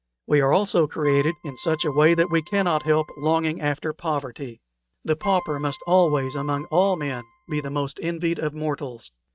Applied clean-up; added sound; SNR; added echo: neural mask model RNNoise.